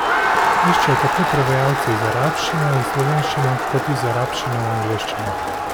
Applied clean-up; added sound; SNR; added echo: none; Crowd; -2 dB; none.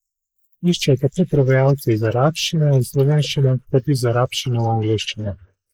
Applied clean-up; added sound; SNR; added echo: neural mask model Resemble Enhance denoiser.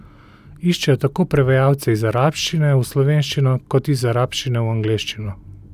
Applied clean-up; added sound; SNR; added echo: none; none; none; none.